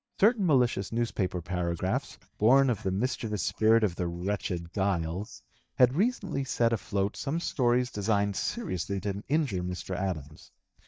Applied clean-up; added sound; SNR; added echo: neural mask model DeepFilterNet 3.